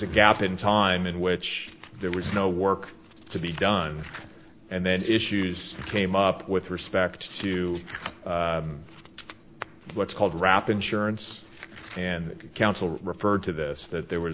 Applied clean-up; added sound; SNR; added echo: none; none; none; none.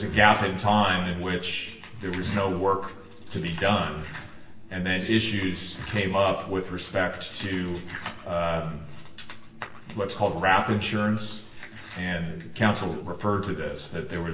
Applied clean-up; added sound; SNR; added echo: none; none; none; reverberation time 0.9 s.